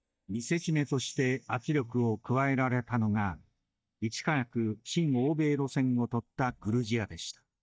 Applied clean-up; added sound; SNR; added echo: neural mask model DeepFilterNet 3.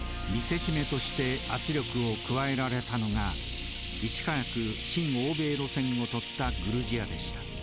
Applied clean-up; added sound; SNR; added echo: none; Frying (food); 7 dB; none.